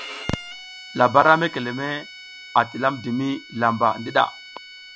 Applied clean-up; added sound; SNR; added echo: none; Bowed string instrument; 17 dB; none.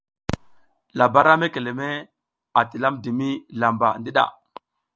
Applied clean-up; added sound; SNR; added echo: none; none; none; none.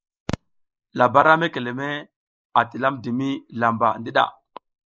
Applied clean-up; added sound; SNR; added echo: neural mask model Resemble Enhance denoiser.